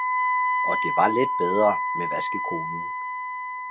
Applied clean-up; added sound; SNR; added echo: none; Wind instrument, woodwind instrument; -2 dB; none.